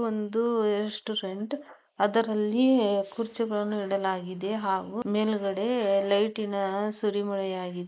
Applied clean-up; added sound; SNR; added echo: neural mask model Resemble Enhance denoiser.